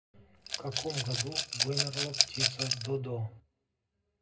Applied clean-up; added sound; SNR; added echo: none; Rattle / Glass; -5 dB; reverberation time 0.2 s.